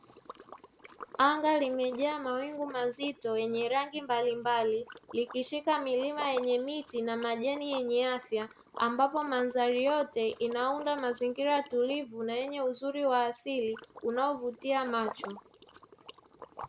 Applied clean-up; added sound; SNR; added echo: none; Liquid; 18 dB; none.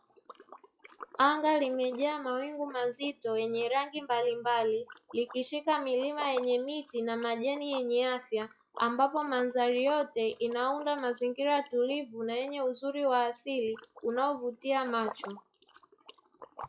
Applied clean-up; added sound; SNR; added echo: classical method log-MMSE.